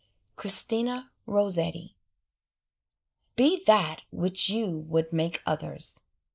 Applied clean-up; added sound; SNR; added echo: neural mask model Resemble Enhance denoiser.